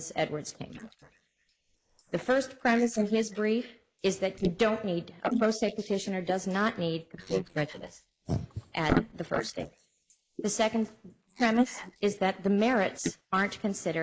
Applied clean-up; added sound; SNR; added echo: neural mask model Resemble Enhance denoiser.